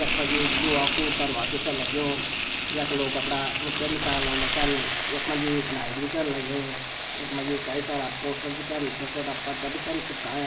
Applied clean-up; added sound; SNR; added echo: none; Frying (food); -4 dB; reverberation time 0.9 s.